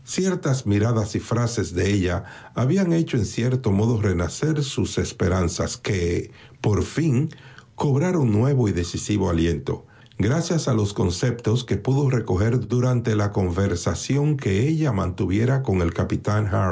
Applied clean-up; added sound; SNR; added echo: none; none; none; none.